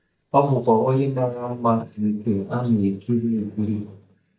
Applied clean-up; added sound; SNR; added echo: neural mask model DeepFilterNet 3.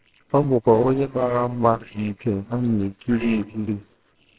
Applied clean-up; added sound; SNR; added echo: neural separator model SepFormer WHAMR!.